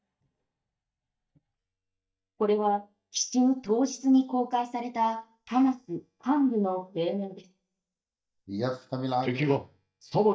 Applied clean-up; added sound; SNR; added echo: neural mask model DeepFilterNet 3.